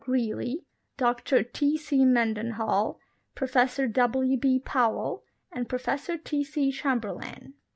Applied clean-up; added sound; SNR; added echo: none; none; none; none.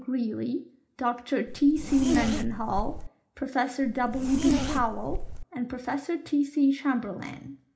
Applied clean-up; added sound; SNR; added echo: none; Zipper (clothing); 3 dB; reverberation time 0.4 s.